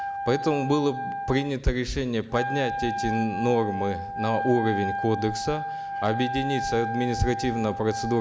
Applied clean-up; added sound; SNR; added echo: none; Wind instrument, woodwind instrument; 5 dB; none.